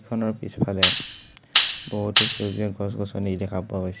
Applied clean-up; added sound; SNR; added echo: none; Tambourine; -4 dB; none.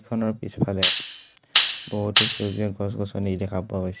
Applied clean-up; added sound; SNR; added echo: neural mask model RNNoise.